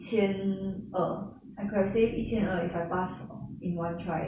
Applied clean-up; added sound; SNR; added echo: none; none; none; none.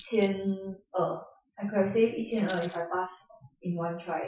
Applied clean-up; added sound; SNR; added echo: classical method Wiener filter.